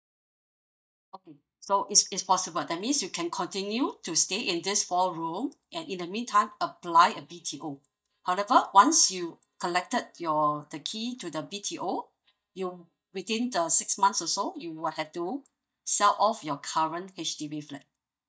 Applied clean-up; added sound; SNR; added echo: neural mask model DeepFilterNet 3.